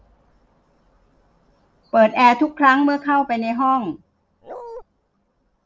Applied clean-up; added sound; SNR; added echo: none; Bark; 14 dB; none.